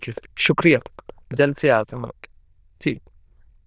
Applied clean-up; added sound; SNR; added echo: neural diffusion model UNIVERSE++.